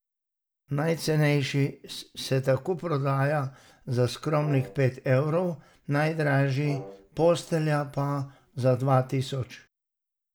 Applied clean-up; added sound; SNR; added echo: none; Brass instrument; 18 dB; none.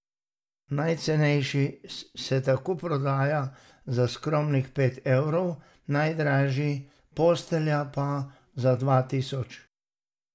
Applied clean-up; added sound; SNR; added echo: none; none; none; none.